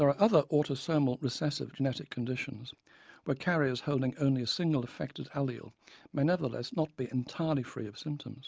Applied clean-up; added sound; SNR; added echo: none; none; none; none.